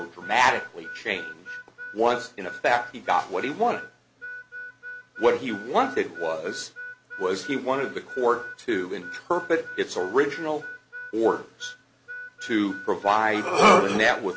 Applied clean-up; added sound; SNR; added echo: none; Harmonica; 15 dB; none.